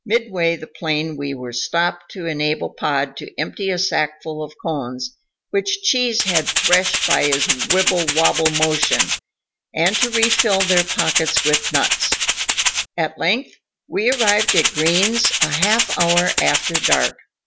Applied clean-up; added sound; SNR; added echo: none; Rattle (instrument); -2 dB; none.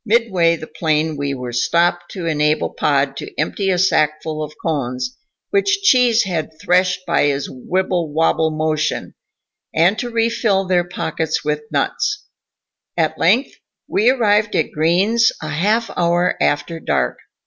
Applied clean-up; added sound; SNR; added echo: none; none; none; none.